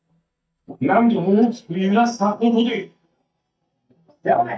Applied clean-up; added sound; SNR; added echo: neural mask model DeepFilterNet 3.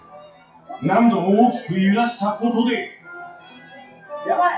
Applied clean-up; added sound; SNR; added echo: classical method WPE with log-MMSE.